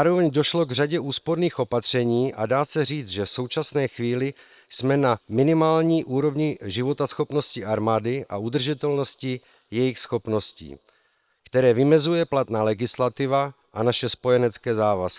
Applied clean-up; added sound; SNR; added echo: neural separator model SepFormer WHAM!.